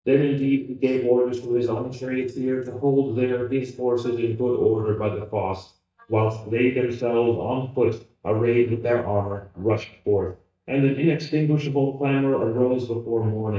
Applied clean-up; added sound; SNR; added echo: neural mask model DeepFilterNet 3.